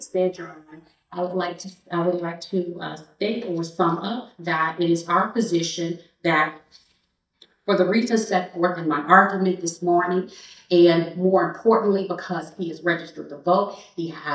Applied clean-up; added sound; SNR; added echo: neural mask model DeepFilterNet 3.